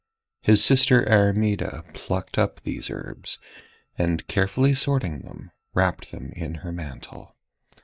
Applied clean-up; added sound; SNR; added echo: neural mask model DeepFilterNet 3.